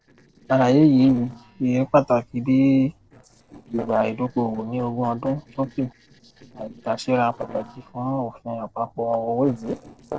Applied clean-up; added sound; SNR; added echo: neural separator model SepFormer DNS4.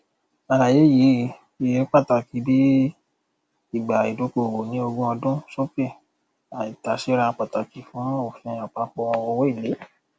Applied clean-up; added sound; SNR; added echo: none; none; none; none.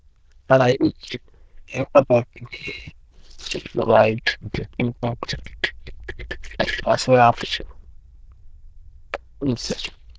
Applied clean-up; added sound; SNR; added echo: neural diffusion model UNIVERSE++.